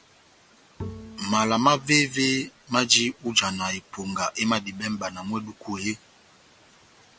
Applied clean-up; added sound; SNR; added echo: none; Bowed string instrument; 17 dB; none.